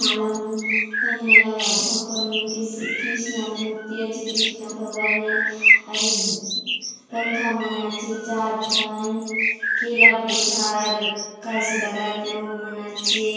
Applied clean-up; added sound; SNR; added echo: none; Bird; -4 dB; reverberation time 1.2 s.